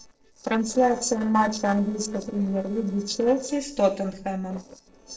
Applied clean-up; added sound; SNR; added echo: neural separator model SepFormer DNS4.